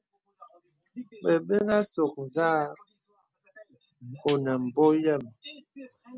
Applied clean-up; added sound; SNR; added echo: none; none; none; none.